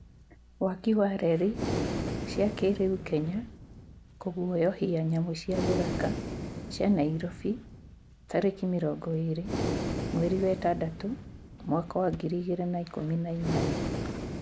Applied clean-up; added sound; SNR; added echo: none; Breathing; 6 dB; none.